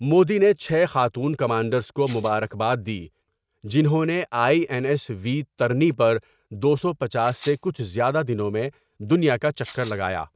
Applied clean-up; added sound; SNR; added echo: neural mask model RNNoise.